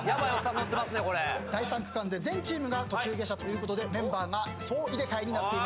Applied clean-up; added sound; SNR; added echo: none; none; none; none.